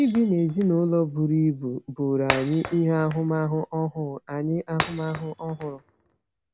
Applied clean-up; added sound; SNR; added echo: none; Shatter; 9 dB; none.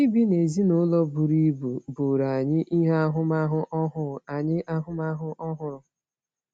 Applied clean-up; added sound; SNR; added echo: none; none; none; none.